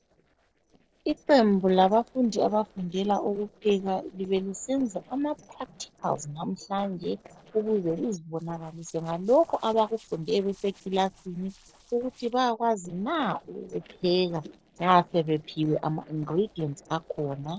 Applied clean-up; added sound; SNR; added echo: neural separator model SepFormer DNS4.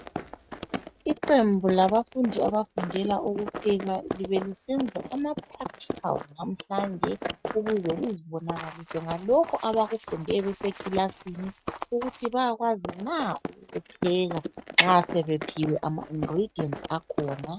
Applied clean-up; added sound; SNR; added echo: neural mask model RNNoise.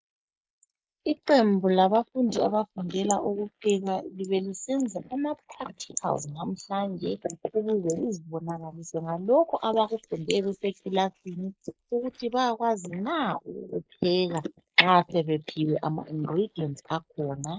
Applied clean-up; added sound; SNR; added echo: neural mask model Resemble Enhance denoiser.